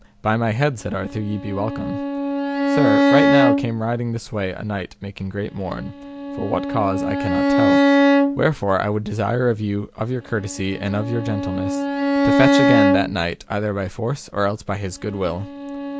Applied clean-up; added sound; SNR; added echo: none; Bowed string instrument; -2 dB; none.